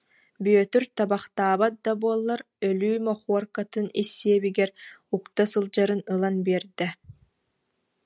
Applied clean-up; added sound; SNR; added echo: none; none; none; none.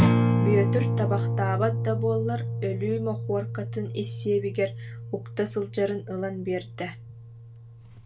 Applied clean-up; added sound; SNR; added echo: none; Acoustic guitar; -2 dB; reverberation time 0.2 s.